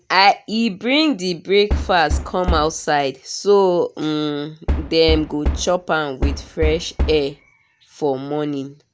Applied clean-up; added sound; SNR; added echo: none; Knock; 4 dB; none.